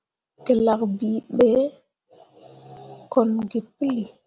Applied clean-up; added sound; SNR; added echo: none; none; none; none.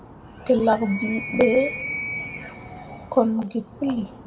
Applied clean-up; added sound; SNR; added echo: none; Animal; 10 dB; reverberation time 2.1 s.